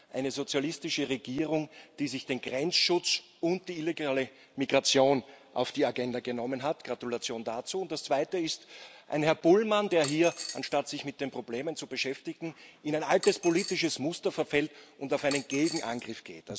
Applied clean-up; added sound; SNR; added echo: none; Coin (dropping); 12 dB; none.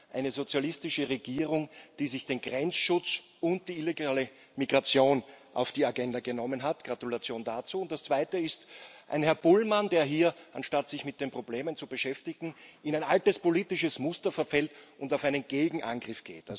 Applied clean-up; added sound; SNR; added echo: none; none; none; none.